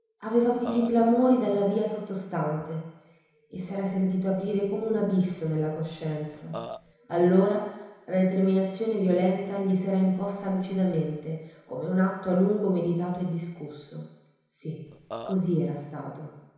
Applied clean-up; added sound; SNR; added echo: none; Burping, eructation; 12 dB; reverberation time 1.0 s.